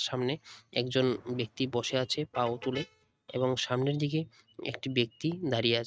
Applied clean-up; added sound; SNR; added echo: neural mask model RNNoise.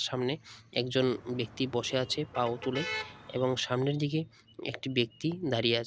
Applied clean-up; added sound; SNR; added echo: none; Motor vehicle (road); 11 dB; none.